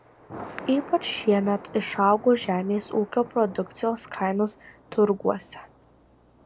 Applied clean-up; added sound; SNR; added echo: none; Thunder; 19 dB; none.